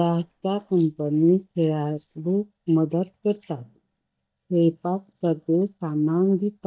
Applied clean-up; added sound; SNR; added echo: neural mask model DeepFilterNet 3.